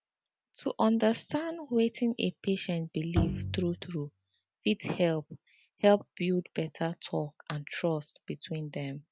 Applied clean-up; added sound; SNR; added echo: none; Bowed string instrument; 3 dB; none.